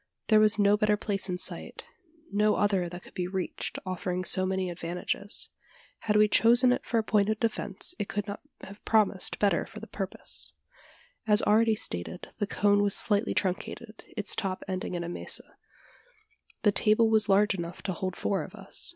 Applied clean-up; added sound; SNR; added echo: none; none; none; none.